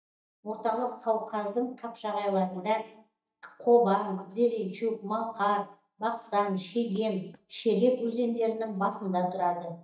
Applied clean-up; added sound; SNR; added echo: neural mask model DeepFilterNet 3.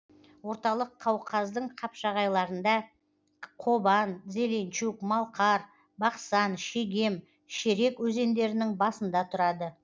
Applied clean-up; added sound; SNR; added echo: none; none; none; none.